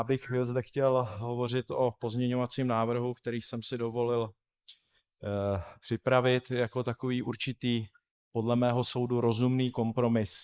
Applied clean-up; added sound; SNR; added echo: neural mask model Resemble Enhance denoiser.